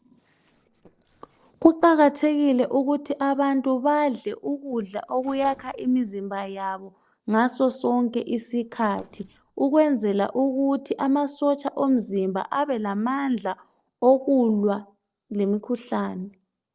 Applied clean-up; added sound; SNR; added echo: neural separator model SepFormer DNS4.